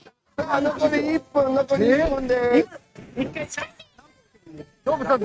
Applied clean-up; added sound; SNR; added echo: neural mask model RNNoise.